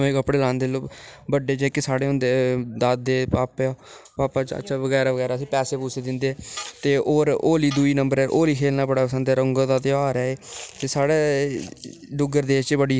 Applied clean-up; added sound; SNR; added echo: none; Tools; 19 dB; none.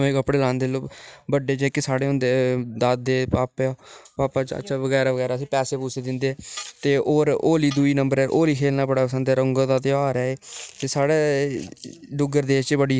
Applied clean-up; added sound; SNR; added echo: neural mask model RNNoise.